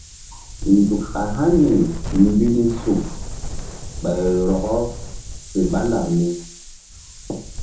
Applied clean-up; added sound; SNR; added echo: none; Wind; 9 dB; reverberation time 1.0 s.